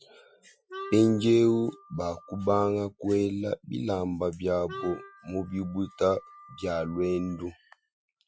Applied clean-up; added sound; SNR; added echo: classical method Wiener filter.